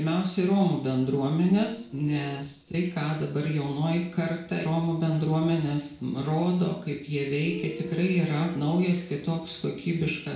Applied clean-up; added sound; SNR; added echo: neural separator model SepFormer DNS4.